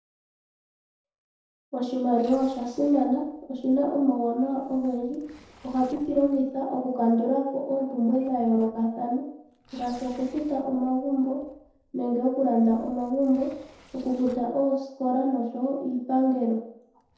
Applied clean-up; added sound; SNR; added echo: neural separator model SepFormer DNS4.